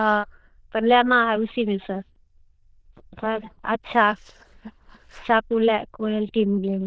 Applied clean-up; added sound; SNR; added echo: neural diffusion model UNIVERSE++.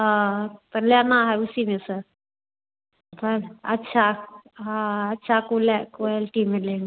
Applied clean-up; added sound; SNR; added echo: none; none; none; none.